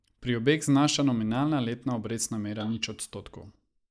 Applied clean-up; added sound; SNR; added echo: neural mask model Resemble Enhance denoiser.